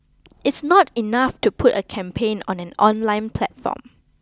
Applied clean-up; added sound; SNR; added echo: none; none; none; none.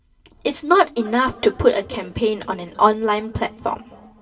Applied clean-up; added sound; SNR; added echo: none; none; none; reverberation time 2.5 s.